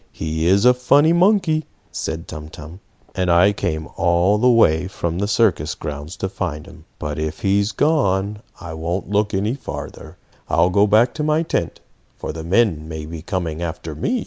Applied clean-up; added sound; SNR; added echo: none; none; none; none.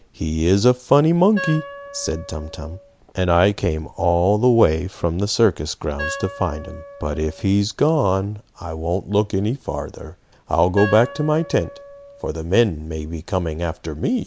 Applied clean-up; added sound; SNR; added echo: none; Wind instrument, woodwind instrument; 14 dB; none.